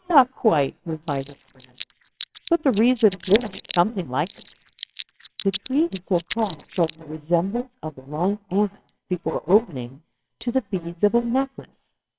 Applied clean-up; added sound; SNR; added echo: neural separator model SepFormer WHAMR!.